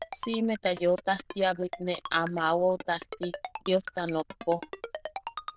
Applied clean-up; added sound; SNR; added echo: neural diffusion model UNIVERSE++.